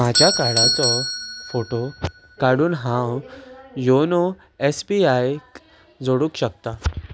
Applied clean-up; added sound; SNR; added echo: none; Doorbell; 6 dB; none.